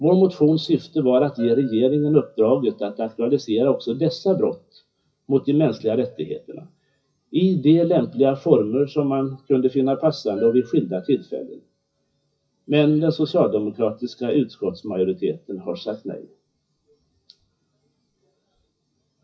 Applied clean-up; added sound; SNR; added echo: classical method WPE with log-MMSE.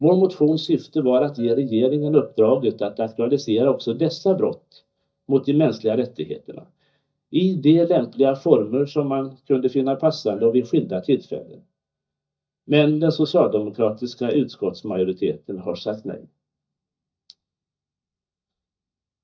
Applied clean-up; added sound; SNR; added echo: neural mask model DeepFilterNet 3.